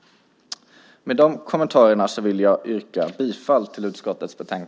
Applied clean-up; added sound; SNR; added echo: none; none; none; none.